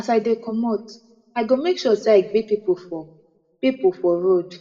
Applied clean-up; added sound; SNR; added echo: none; none; none; reverberation time 0.7 s.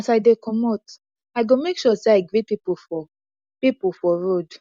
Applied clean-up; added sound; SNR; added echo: none; none; none; none.